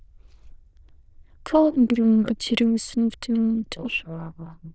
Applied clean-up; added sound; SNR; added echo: neural diffusion model UNIVERSE++.